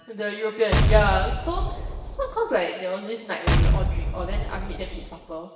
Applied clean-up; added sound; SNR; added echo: none; Explosion; -4 dB; reverberation time 1.3 s.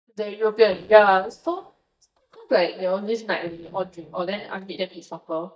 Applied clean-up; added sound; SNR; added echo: neural mask model DeepFilterNet 3.